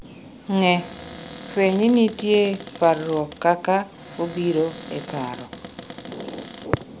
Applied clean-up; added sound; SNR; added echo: none; Cupboard open or close; 16 dB; none.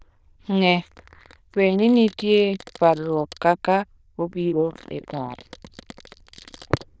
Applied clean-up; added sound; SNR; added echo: neural diffusion model UNIVERSE++.